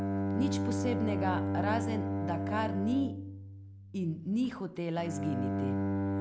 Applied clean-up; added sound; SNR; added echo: none; Bowed string instrument; -1 dB; none.